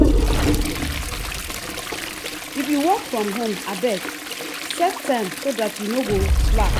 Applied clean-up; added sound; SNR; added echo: none; Fire + Toilet flush; -3 dB; none.